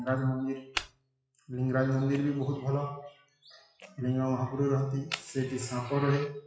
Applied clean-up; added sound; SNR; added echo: classical method WPE with log-MMSE.